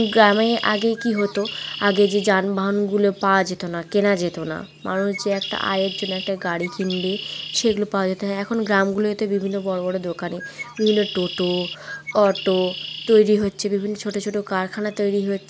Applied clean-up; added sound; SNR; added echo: none; Bird; 13 dB; none.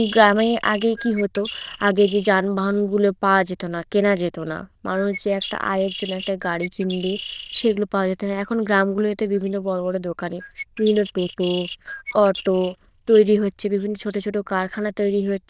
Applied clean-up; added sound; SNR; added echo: neural diffusion model UNIVERSE++.